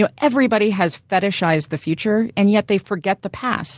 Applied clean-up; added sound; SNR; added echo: none; none; none; none.